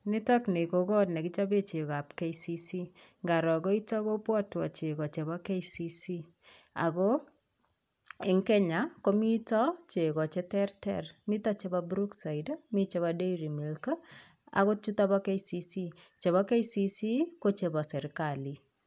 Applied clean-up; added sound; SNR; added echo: none; none; none; none.